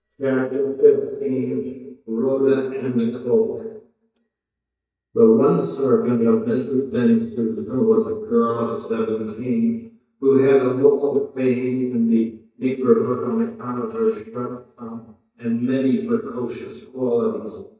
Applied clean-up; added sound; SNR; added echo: neural mask model DeepFilterNet 3.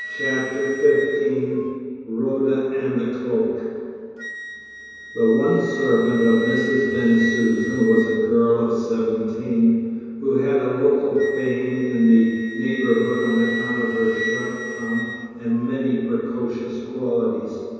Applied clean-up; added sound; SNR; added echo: none; Wind instrument, woodwind instrument; 13 dB; reverberation time 2.2 s.